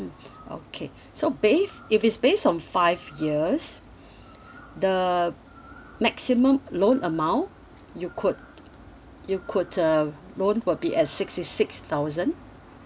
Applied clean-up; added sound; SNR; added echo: none; none; none; none.